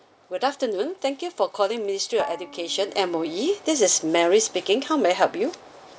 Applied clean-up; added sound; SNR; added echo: none; Bowed string instrument; 16 dB; none.